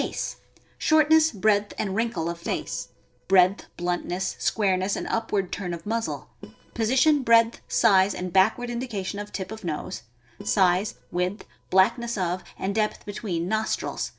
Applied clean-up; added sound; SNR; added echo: neural separator model SepFormer DNS4.